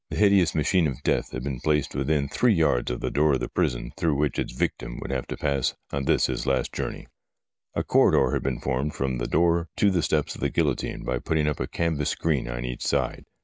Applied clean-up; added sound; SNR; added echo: none; none; none; none.